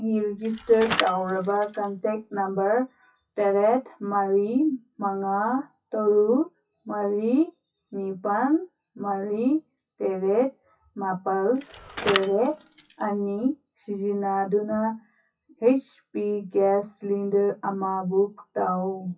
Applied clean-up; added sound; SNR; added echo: classical method WPE with log-MMSE.